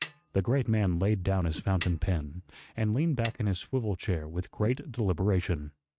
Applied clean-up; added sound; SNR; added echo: neural mask model RNNoise.